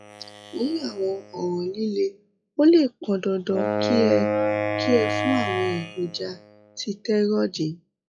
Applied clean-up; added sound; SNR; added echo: classical method log-MMSE.